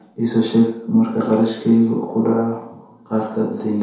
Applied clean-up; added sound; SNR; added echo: none; none; none; reverberation time 0.8 s.